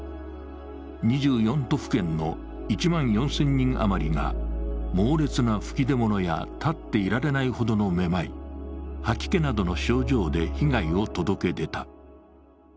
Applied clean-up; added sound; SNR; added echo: none; none; none; none.